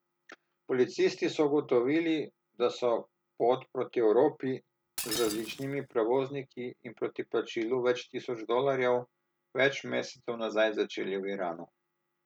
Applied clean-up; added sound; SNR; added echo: none; Shatter; 12 dB; none.